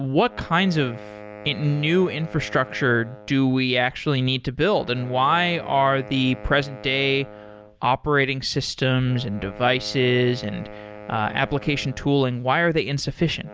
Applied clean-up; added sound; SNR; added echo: none; Wind instrument, woodwind instrument; 18 dB; none.